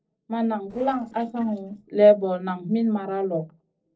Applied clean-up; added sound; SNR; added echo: neural separator model SepFormer DNS4.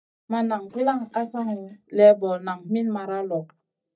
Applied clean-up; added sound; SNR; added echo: neural mask model DeepFilterNet 3.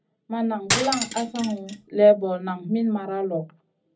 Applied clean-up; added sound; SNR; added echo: none; Cutlery, silverware; 4 dB; reverberation time 0.4 s.